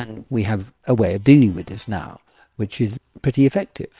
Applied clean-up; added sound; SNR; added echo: neural separator model SepFormer WHAM!.